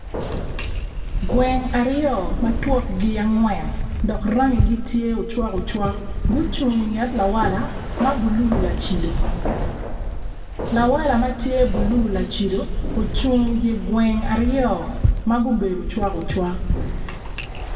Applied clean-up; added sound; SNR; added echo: none; Keys jangling; 2 dB; reverberation time 1.4 s.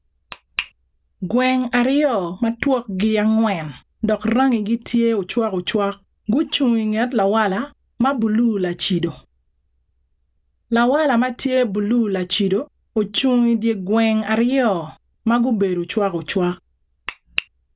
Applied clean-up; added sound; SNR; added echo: none; none; none; none.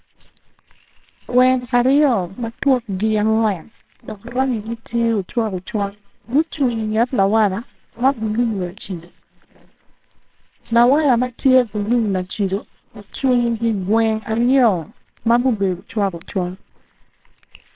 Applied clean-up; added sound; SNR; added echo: neural separator model SepFormer WHAMR!.